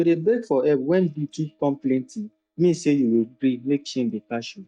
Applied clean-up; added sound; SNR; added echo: neural mask model DeepFilterNet 3.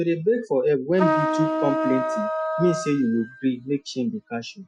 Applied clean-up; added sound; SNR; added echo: classical method Wiener filter.